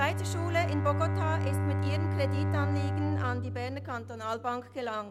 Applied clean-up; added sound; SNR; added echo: none; Bowed string instrument; -3 dB; none.